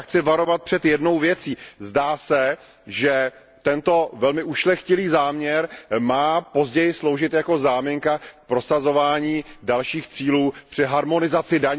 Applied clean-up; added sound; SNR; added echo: none; none; none; none.